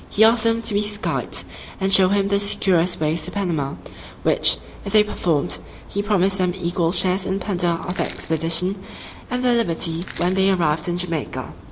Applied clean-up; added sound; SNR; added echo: none; Crushing; 16 dB; none.